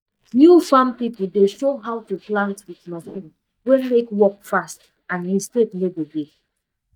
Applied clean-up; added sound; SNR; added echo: neural mask model DeepFilterNet 3.